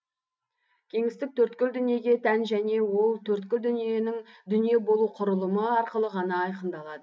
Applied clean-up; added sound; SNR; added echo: none; none; none; none.